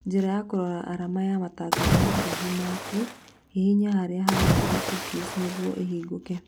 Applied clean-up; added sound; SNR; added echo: none; Splash, splatter; -1 dB; none.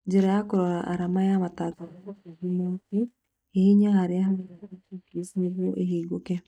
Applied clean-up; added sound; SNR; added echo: neural mask model DeepFilterNet 3.